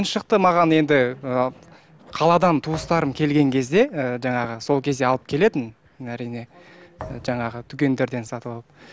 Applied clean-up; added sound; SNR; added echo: none; Thump, thud; 19 dB; none.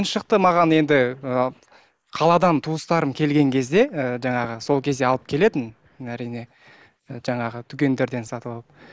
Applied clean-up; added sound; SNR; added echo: neural mask model Resemble Enhance denoiser.